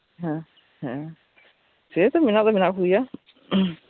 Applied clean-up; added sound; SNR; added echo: none; none; none; none.